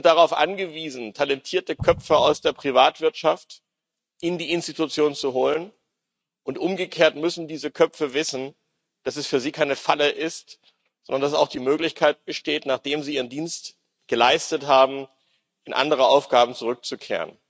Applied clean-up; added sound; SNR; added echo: neural mask model RNNoise.